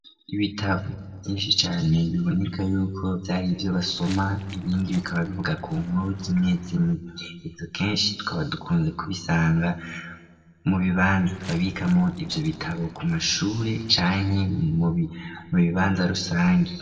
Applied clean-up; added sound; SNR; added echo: neural separator model SepFormer DNS4.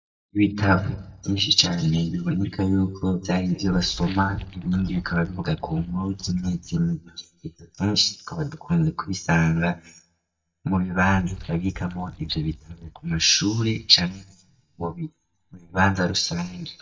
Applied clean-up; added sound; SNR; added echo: neural mask model DeepFilterNet 3.